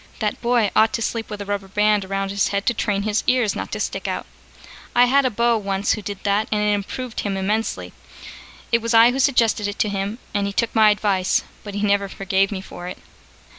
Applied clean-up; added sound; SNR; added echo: none; none; none; none.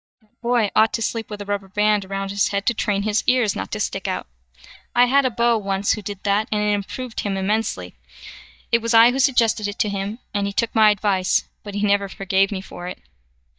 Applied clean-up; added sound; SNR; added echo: neural mask model DeepFilterNet 3.